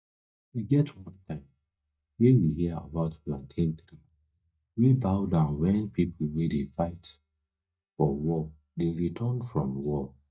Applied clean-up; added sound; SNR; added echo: neural mask model DeepFilterNet 3.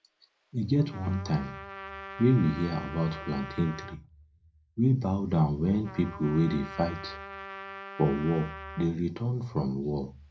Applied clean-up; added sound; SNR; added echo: none; Trumpet; 15 dB; reverberation time 0.2 s.